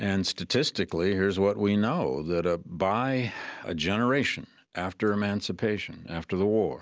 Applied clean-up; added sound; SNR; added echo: none; none; none; none.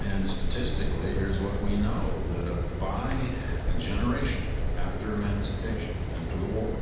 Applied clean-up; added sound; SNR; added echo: none; Fire; -4 dB; reverberation time 1.1 s.